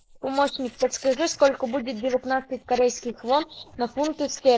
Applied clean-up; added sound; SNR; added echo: neural mask model Resemble Enhance denoiser.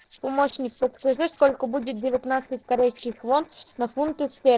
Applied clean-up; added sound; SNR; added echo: neural separator model SepFormer DNS4.